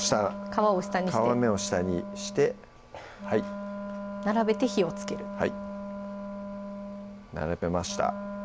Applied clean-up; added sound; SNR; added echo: none; Wind instrument, woodwind instrument; 8 dB; none.